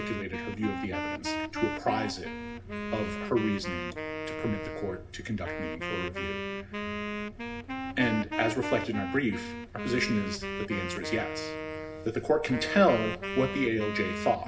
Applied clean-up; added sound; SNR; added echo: none; Wind instrument, woodwind instrument; 5 dB; reverberation time 0.4 s.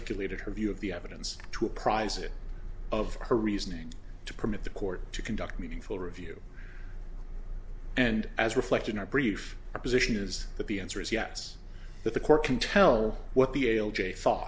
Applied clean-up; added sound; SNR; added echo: none; none; none; none.